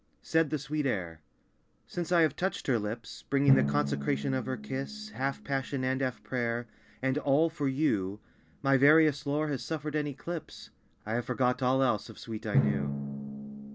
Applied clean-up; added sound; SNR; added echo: none; Drum; 8 dB; none.